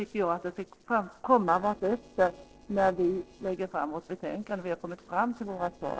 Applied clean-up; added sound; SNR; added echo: neural separator model SepFormer DNS4.